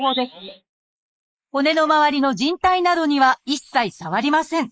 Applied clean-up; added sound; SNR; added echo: neural mask model Resemble Enhance denoiser.